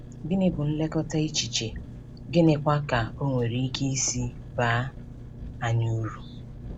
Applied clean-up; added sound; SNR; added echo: none; Engine; 12 dB; none.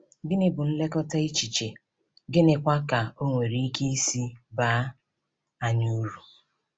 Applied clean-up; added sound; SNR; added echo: none; none; none; none.